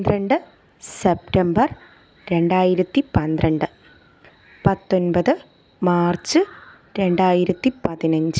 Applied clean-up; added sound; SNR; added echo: none; none; none; none.